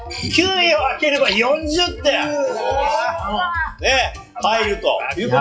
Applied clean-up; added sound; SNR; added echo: classical method WPE with log-MMSE.